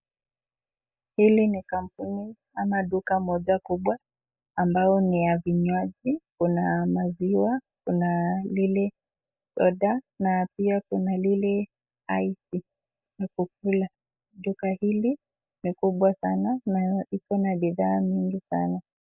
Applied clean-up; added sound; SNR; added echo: neural mask model Resemble Enhance denoiser.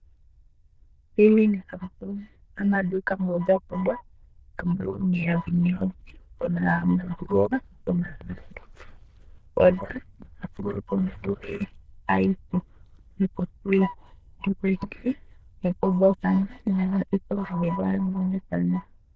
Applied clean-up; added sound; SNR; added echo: neural diffusion model UNIVERSE++.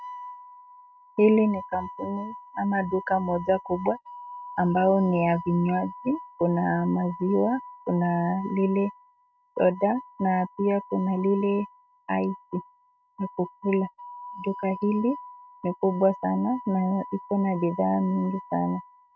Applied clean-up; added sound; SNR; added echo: neural mask model RNNoise.